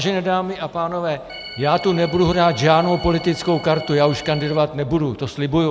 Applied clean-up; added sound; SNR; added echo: none; Organ; 16 dB; none.